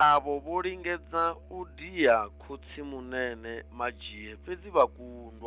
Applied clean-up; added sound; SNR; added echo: none; Musical instrument; 20 dB; none.